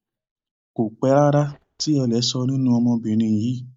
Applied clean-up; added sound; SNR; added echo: neural mask model DeepFilterNet 3.